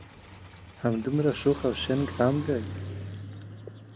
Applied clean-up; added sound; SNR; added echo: none; Car; 10 dB; none.